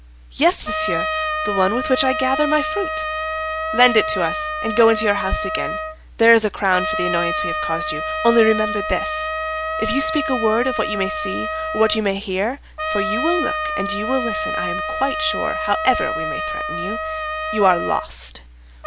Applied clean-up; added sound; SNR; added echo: none; Trumpet; 3 dB; none.